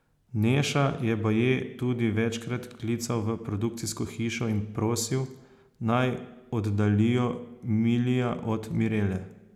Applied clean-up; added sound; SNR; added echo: none; none; none; none.